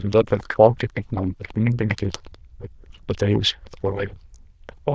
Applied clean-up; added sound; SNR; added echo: neural diffusion model UNIVERSE++.